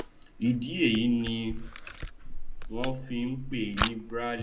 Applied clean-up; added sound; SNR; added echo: none; Camera; 4 dB; reverberation time 0.2 s.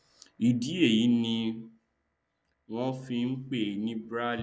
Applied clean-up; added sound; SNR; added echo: none; none; none; none.